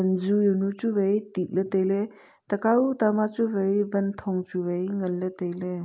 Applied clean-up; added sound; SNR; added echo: none; none; none; none.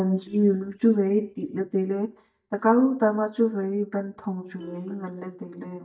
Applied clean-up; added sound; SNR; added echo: neural mask model DeepFilterNet 3.